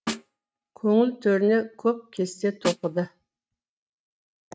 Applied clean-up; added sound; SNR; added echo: neural mask model RNNoise.